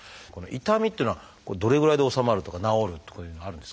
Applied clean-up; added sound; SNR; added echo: none; none; none; none.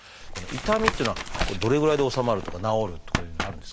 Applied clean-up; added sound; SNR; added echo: none; Tap; 5 dB; none.